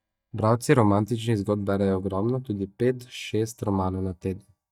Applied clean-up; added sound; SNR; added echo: neural mask model DeepFilterNet 3.